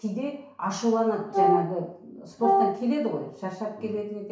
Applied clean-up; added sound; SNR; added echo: none; Wind instrument, woodwind instrument; -4 dB; reverberation time 0.6 s.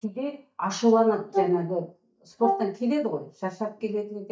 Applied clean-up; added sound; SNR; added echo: neural mask model DeepFilterNet 3.